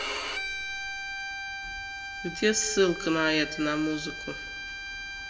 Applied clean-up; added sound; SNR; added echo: none; Bowed string instrument; 6 dB; reverberation time 1.4 s.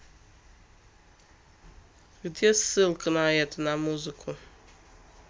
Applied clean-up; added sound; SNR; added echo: none; none; none; none.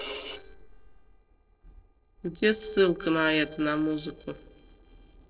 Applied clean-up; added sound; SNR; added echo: neural separator model SepFormer DNS4.